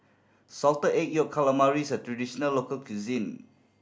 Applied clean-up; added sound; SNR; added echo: none; none; none; none.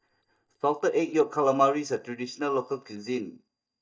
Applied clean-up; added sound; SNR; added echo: neural mask model DeepFilterNet 3.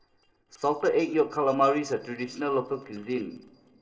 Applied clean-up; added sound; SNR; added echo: neural separator model SepFormer DNS4.